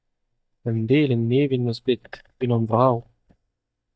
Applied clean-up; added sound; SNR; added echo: neural mask model DeepFilterNet 3.